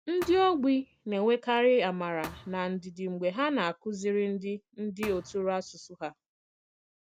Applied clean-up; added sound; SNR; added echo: none; Thump, thud; 19 dB; none.